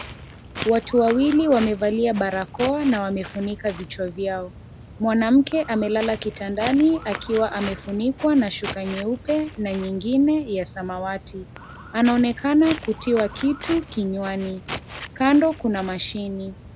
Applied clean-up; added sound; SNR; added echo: none; Walk, footsteps; 15 dB; none.